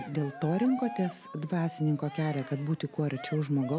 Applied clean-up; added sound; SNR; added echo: none; Cheering; 14 dB; none.